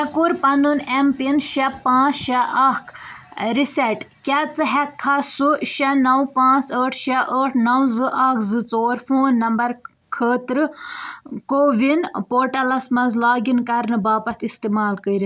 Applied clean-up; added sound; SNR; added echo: none; none; none; none.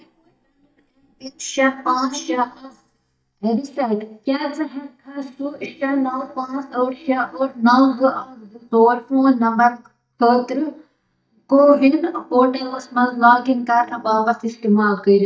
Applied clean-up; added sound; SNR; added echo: neural mask model DeepFilterNet 3.